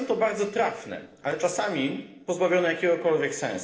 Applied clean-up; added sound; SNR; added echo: neural separator model SepFormer DNS4.